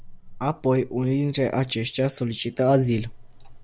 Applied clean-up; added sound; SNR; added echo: none; none; none; none.